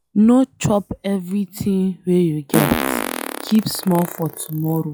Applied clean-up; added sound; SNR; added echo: classical method log-MMSE.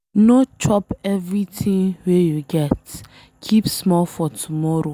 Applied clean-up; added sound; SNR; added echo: none; none; none; none.